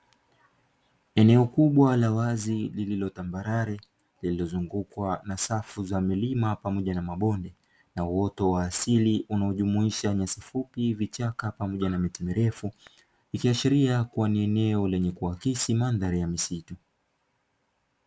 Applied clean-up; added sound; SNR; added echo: none; none; none; none.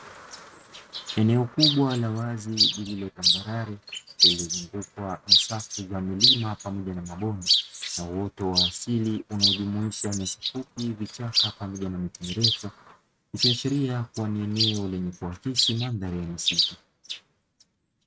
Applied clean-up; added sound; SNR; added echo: neural mask model RNNoise.